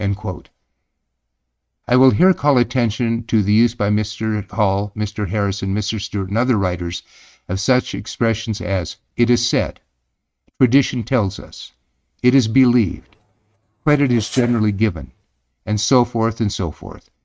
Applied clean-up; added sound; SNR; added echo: neural mask model RNNoise.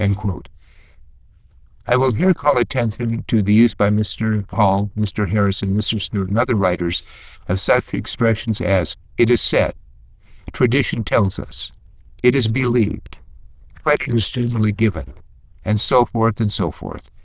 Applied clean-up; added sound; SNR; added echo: neural diffusion model UNIVERSE++.